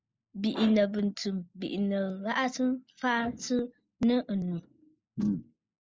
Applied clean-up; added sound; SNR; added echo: neural mask model Resemble Enhance denoiser.